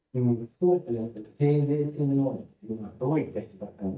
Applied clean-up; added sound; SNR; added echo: neural mask model DeepFilterNet 3.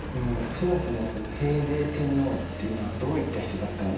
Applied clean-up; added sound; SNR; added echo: none; Engine; 6 dB; reverberation time 0.9 s.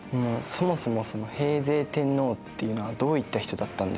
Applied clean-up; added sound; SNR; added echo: none; none; none; none.